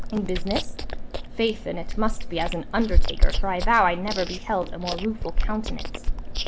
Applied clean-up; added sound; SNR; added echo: none; Chewing, mastication; -4 dB; none.